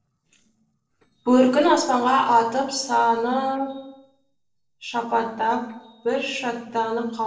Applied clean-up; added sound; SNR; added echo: neural separator model SepFormer DNS4.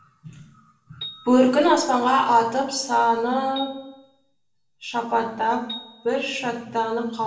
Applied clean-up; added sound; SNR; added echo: none; Piano; 19 dB; reverberation time 0.7 s.